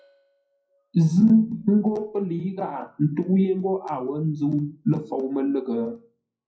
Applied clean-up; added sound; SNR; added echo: classical method WPE with log-MMSE.